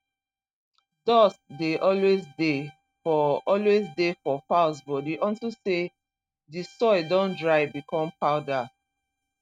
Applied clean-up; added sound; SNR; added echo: neural mask model RNNoise.